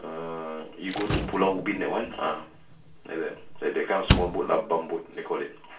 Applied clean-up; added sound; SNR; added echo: none; Slam; 4 dB; reverberation time 0.3 s.